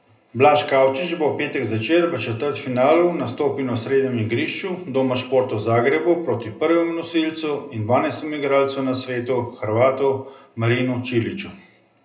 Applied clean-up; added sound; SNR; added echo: none; none; none; reverberation time 0.2 s.